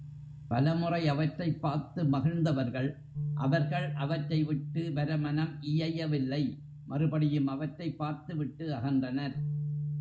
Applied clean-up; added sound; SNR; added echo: none; Bass guitar; 8 dB; none.